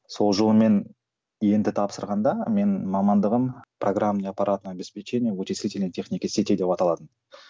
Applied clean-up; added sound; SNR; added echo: none; none; none; none.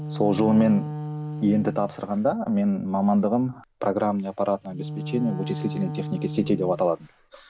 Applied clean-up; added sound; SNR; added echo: none; Wind instrument, woodwind instrument; 10 dB; none.